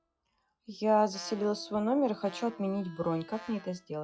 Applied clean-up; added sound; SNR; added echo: classical method log-MMSE.